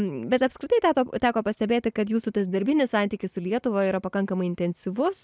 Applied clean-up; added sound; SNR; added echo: none; none; none; none.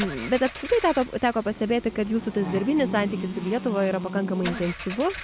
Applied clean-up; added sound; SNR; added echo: none; Engine / Car + Buzz; 10 dB; none.